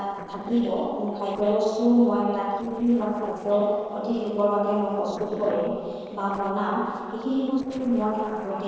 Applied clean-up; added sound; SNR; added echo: neural separator model SepFormer DNS4.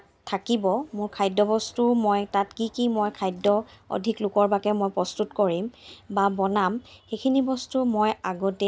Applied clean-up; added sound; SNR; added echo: none; none; none; none.